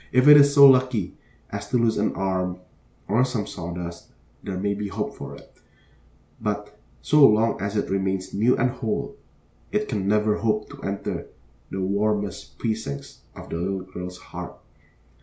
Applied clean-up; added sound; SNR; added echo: none; none; none; none.